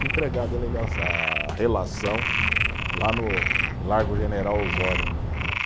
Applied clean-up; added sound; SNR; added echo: none; Walk, footsteps + Frog; -2 dB; none.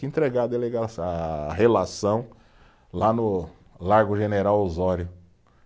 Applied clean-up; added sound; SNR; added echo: none; none; none; none.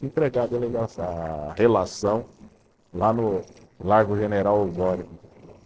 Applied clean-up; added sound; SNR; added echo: neural separator model SepFormer DNS4.